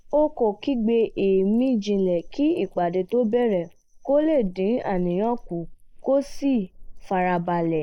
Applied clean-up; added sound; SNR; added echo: neural mask model Resemble Enhance denoiser.